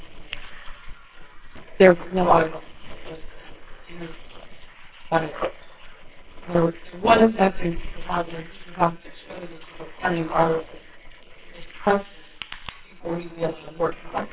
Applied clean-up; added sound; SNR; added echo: neural separator model SepFormer WHAMR!.